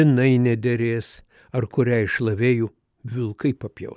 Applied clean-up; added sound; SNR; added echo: none; none; none; none.